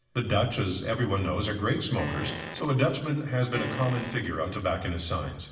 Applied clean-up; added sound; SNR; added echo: none; Fart; 10 dB; reverberation time 0.9 s.